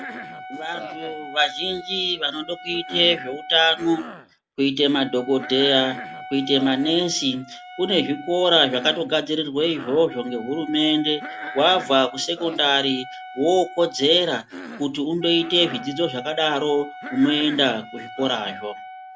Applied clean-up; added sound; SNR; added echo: none; Cough + Wind instrument, woodwind instrument; 14 dB; none.